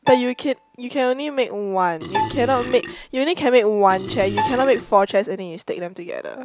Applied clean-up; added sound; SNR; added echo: none; Bowed string instrument + Burping, eructation; 10 dB; none.